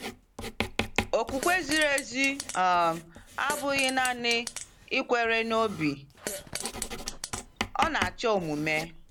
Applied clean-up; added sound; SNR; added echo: none; Writing + Fart; 8 dB; none.